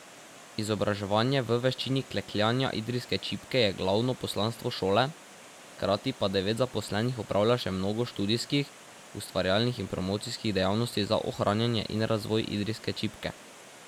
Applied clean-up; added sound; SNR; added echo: none; Water; 20 dB; none.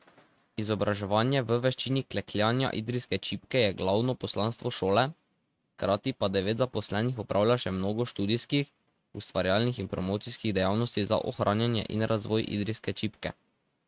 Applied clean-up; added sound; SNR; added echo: neural mask model RNNoise.